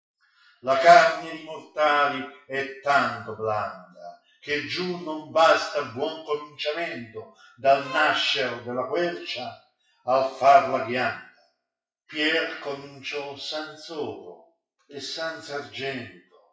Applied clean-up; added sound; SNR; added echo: classical method WPE with log-MMSE.